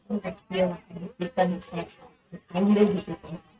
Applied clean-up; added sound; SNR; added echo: neural mask model RNNoise.